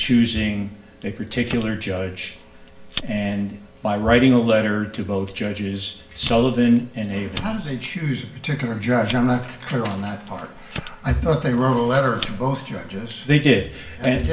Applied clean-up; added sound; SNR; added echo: none; Fire; 15 dB; reverberation time 0.4 s.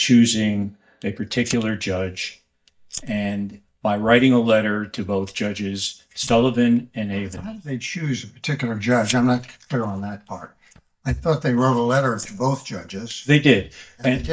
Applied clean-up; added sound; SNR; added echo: neural mask model DeepFilterNet 3.